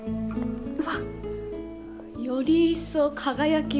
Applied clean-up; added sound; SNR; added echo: none; none; none; none.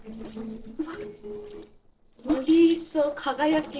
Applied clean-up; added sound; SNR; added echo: neural separator model SepFormer DNS4.